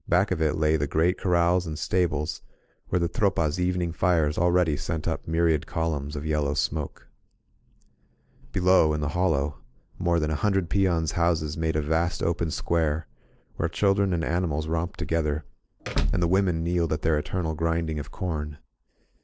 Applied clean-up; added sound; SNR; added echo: neural separator model SepFormer DNS4.